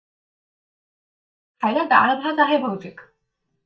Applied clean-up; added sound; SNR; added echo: neural mask model DeepFilterNet 3.